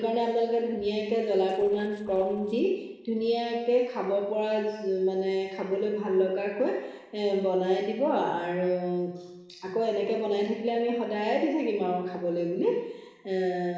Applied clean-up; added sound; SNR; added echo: neural separator model SepFormer DNS4.